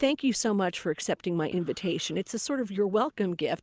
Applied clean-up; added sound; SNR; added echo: none; none; none; none.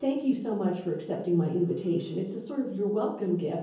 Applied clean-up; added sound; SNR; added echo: none; none; none; reverberation time 0.7 s.